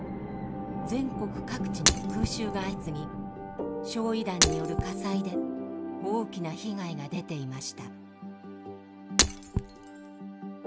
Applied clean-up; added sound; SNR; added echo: none; Shatter; -3 dB; none.